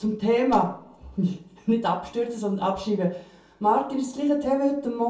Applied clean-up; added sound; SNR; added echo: none; none; none; reverberation time 0.4 s.